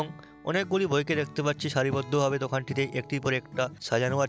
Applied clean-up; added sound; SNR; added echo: none; Acoustic guitar / Strum; 17 dB; none.